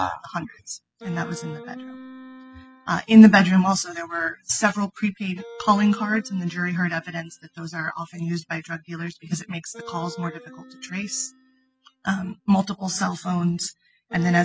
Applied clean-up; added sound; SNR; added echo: classical method spectral subtraction.